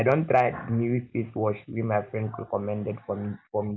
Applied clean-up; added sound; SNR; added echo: none; none; none; none.